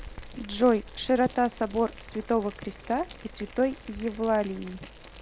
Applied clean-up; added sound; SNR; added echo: none; Boiling; 16 dB; none.